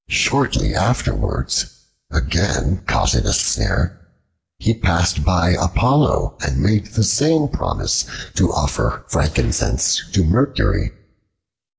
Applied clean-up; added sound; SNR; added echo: neural mask model Resemble Enhance denoiser.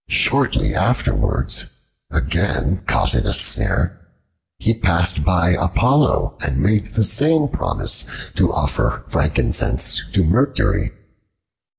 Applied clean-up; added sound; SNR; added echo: none; none; none; none.